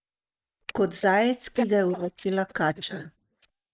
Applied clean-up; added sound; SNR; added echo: neural mask model DeepFilterNet 3.